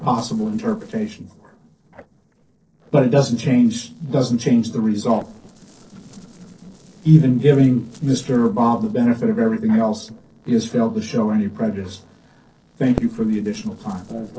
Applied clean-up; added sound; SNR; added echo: neural separator model SepFormer DNS4.